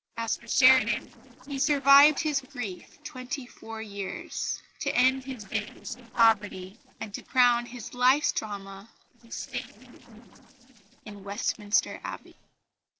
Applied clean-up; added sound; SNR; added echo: neural separator model SepFormer DNS4.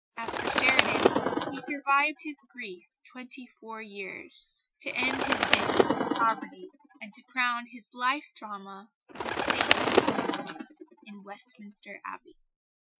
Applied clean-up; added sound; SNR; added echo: classical method Wiener filter.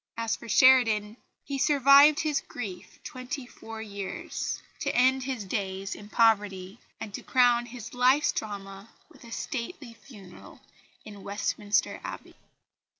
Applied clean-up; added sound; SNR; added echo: none; none; none; none.